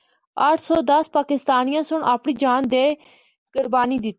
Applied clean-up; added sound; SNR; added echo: none; none; none; none.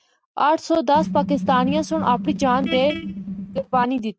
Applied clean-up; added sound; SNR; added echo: neural mask model RNNoise.